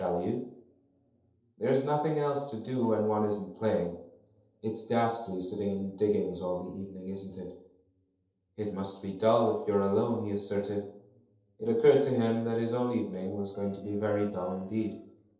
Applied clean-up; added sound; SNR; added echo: neural separator model SepFormer DNS4.